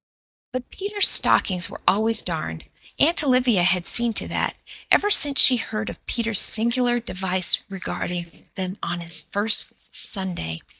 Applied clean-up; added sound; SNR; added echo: neural mask model DeepFilterNet 3.